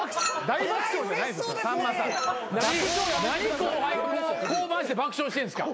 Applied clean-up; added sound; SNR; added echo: none; Chink, clink; 13 dB; none.